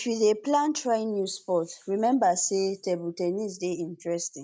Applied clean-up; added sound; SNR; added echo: none; none; none; none.